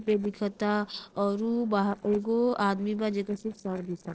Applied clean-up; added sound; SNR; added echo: neural separator model SepFormer DNS4.